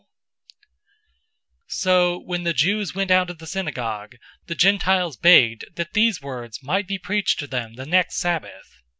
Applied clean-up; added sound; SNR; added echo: none; none; none; none.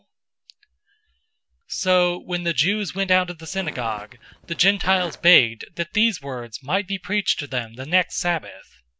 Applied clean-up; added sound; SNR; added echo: none; Fart; 17 dB; none.